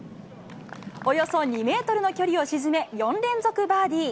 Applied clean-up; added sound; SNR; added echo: none; none; none; none.